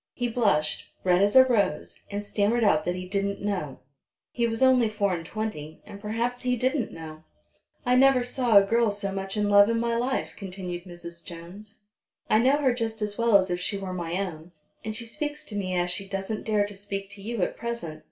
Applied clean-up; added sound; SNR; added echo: none; none; none; reverberation time 0.3 s.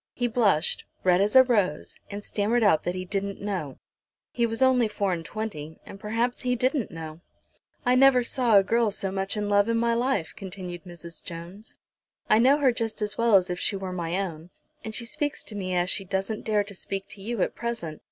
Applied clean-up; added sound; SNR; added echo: none; none; none; none.